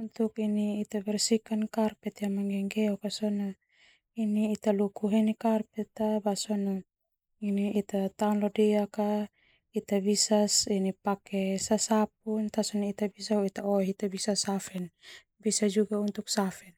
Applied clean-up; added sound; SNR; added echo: neural mask model Resemble Enhance denoiser.